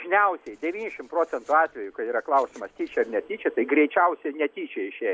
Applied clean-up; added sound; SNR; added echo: none; none; none; none.